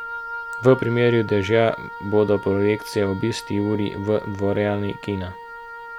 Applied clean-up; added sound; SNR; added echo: none; Wind instrument, woodwind instrument; 13 dB; none.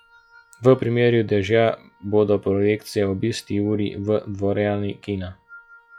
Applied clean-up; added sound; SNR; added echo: classical method log-MMSE.